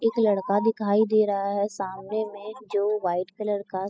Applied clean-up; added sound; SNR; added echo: classical method spectral subtraction.